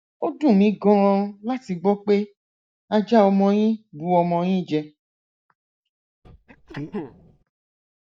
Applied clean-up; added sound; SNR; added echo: neural mask model DeepFilterNet 3.